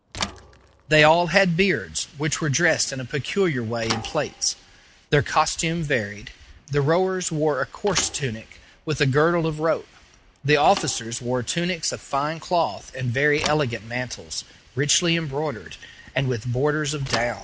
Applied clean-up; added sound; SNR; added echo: none; Thump, thud / Bicycle; 16 dB; none.